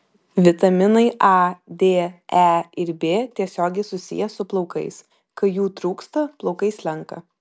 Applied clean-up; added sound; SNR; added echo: none; none; none; none.